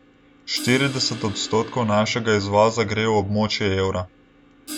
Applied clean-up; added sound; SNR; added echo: none; Crash cymbal; 17 dB; none.